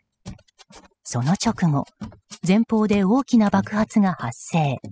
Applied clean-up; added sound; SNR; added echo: classical method spectral subtraction.